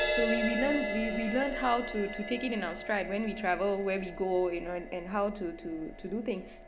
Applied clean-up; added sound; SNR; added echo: none; Crash cymbal; 5 dB; none.